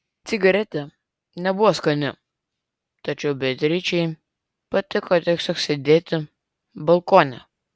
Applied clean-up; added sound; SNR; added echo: none; none; none; none.